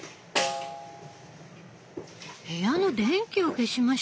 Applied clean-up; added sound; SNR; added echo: none; Snare drum; 8 dB; none.